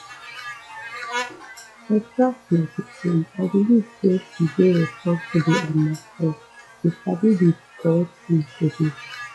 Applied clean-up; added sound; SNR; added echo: classical method log-MMSE.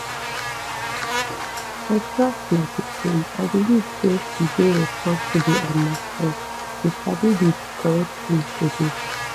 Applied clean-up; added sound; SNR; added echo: none; Buzz; 6 dB; none.